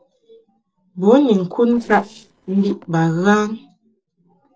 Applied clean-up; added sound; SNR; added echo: neural separator model SepFormer DNS4.